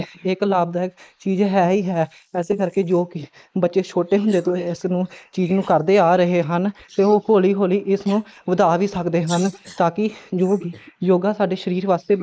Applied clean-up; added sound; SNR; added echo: neural mask model Resemble Enhance denoiser.